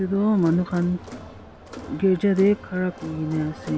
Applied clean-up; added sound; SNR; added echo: none; Crowd; 16 dB; none.